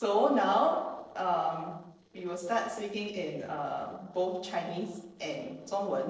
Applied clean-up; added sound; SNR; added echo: neural separator model SepFormer DNS4.